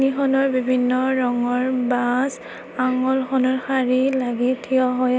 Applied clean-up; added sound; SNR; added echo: none; none; none; none.